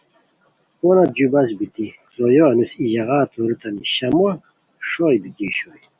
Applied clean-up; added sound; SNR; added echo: none; none; none; none.